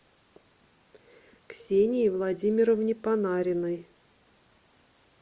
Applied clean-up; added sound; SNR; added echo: none; none; none; none.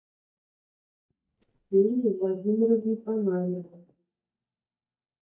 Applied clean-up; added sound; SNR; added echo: neural mask model DeepFilterNet 3.